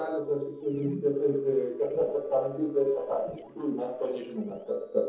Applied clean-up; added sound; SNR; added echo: neural separator model SepFormer DNS4.